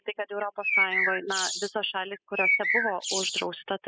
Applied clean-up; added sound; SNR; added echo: classical method spectral subtraction.